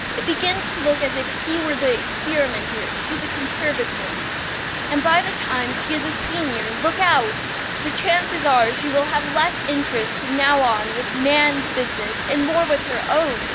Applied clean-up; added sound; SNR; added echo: none; Water; 3 dB; none.